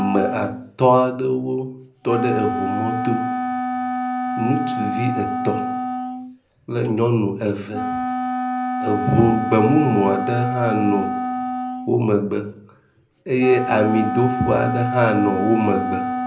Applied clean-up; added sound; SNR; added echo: none; Wind instrument, woodwind instrument; 4 dB; reverberation time 0.5 s.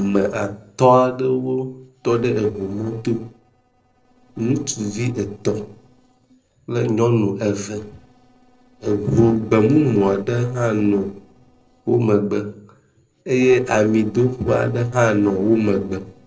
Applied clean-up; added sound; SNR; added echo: neural separator model SepFormer DNS4.